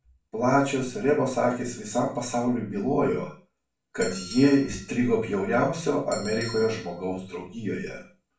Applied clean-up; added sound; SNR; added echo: none; Bell; 17 dB; reverberation time 0.3 s.